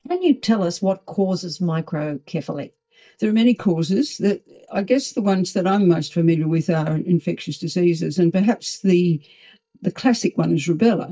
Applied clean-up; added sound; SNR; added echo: neural mask model DeepFilterNet 3.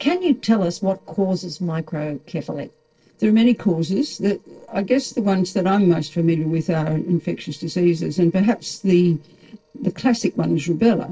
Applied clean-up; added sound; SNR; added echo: neural separator model SepFormer DNS4.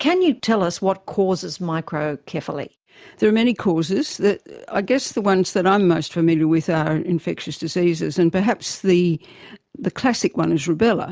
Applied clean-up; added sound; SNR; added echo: none; none; none; none.